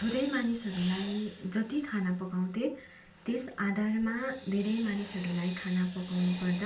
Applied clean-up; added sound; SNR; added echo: none; Hiss; 6 dB; reverberation time 0.3 s.